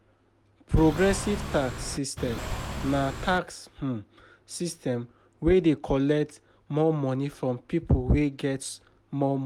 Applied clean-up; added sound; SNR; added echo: none; Engine / Car; 7 dB; none.